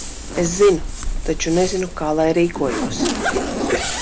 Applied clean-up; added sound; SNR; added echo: none; Zipper (clothing); 3 dB; none.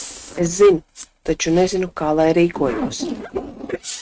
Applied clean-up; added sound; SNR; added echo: neural mask model RNNoise.